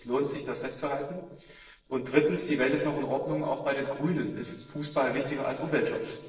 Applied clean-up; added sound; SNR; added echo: neural separator model SepFormer DNS4.